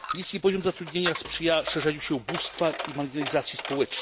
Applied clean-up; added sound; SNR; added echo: none; Coin (dropping); 10 dB; none.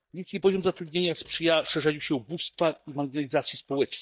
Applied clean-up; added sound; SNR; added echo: neural mask model DeepFilterNet 3.